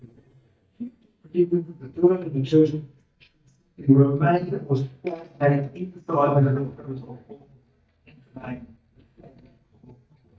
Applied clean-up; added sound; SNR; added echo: neural mask model DeepFilterNet 3.